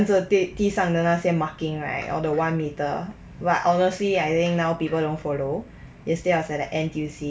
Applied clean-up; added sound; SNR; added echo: none; none; none; none.